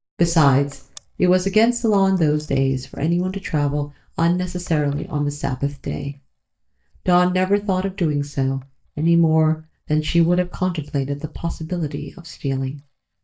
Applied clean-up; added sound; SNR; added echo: neural mask model DeepFilterNet 3.